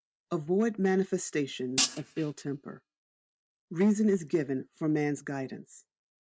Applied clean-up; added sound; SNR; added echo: neural mask model RNNoise.